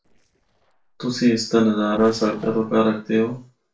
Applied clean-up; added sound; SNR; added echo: neural separator model SepFormer DNS4.